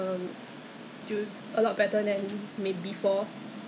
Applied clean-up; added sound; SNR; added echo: none; none; none; none.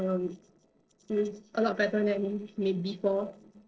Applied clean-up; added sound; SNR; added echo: neural separator model SepFormer DNS4.